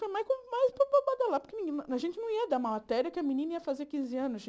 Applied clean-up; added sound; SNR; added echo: none; none; none; none.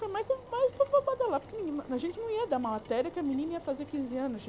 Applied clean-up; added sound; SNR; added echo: none; Engine; 18 dB; none.